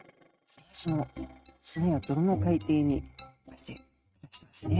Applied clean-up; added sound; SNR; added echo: neural mask model RNNoise.